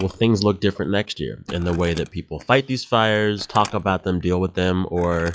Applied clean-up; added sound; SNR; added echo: classical method log-MMSE.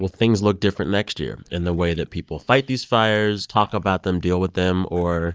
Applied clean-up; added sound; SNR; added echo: neural mask model DeepFilterNet 3.